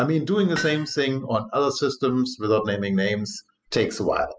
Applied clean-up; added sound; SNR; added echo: classical method spectral subtraction.